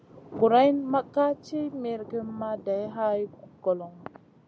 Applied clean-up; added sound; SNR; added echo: none; Thunder; 19 dB; none.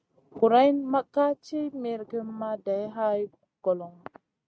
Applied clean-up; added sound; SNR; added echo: neural mask model RNNoise.